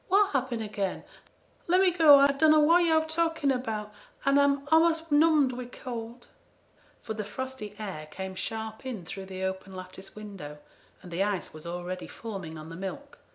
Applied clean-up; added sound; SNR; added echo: none; none; none; none.